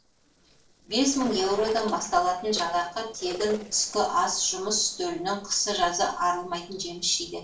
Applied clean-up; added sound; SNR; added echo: neural separator model SepFormer DNS4.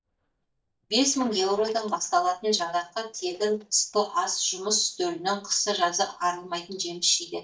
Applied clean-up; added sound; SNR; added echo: neural mask model DeepFilterNet 3.